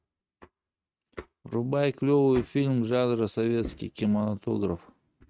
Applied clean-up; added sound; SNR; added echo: neural mask model RNNoise.